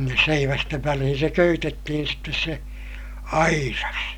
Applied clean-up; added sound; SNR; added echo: none; none; none; none.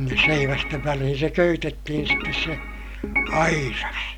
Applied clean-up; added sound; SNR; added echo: none; Organ; 4 dB; none.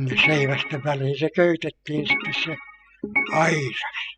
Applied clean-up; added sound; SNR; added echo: classical method spectral subtraction.